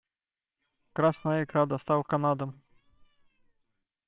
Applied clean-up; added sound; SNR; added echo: neural separator model SepFormer WHAMR!.